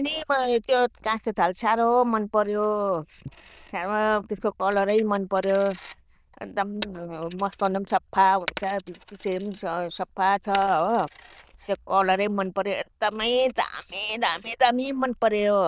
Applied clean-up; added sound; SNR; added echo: neural diffusion model UNIVERSE++.